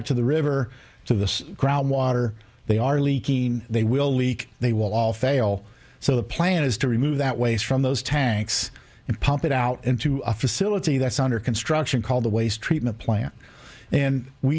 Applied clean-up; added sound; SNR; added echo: none; none; none; none.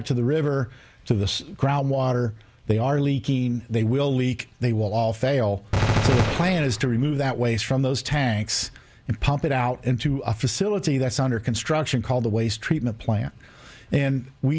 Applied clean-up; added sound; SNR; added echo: none; Gunshot, gunfire; 1 dB; none.